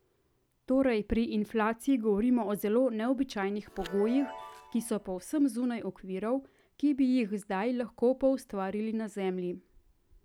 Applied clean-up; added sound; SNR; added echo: none; Chime; 19 dB; none.